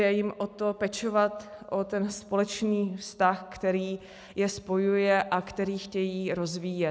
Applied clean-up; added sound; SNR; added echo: none; none; none; none.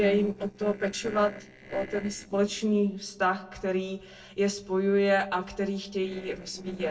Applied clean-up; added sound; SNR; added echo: neural separator model SepFormer DNS4.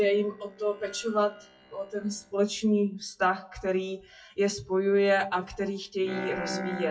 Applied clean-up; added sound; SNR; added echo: classical method WPE with log-MMSE.